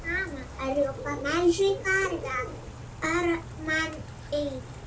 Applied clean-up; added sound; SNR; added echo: none; Bird / Rain; 10 dB; reverberation time 0.2 s.